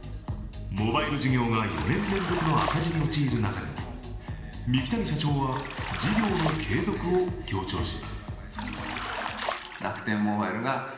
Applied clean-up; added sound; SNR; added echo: none; Bathtub (filling or washing); 9 dB; reverberation time 1.1 s.